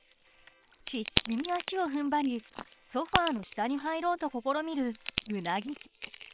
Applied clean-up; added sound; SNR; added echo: neural separator model SepFormer WHAM!.